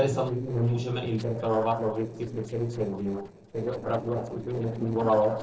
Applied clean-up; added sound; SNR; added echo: neural separator model SepFormer DNS4.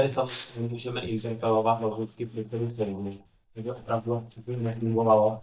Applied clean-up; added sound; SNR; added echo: neural mask model DeepFilterNet 3.